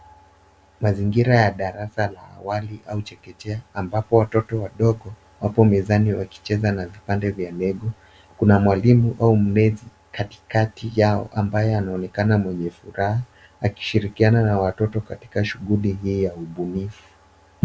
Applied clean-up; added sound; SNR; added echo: none; none; none; none.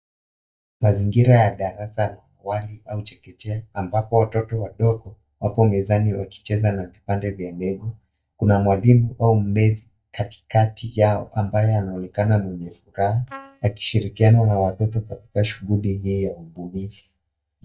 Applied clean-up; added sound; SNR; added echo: neural mask model DeepFilterNet 3.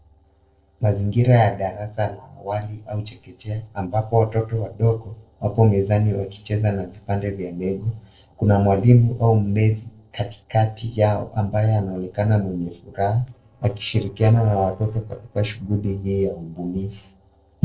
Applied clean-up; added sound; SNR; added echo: neural separator model SepFormer DNS4.